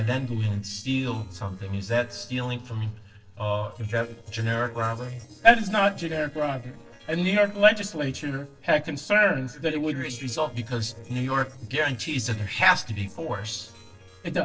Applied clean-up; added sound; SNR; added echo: neural separator model SepFormer DNS4.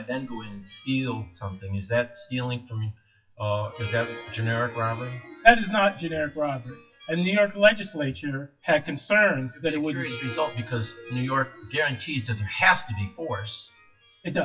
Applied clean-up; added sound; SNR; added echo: classical method WPE with log-MMSE.